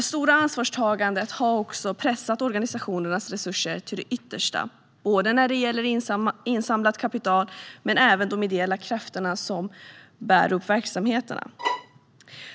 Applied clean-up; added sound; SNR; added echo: none; Bowed string instrument; 6 dB; none.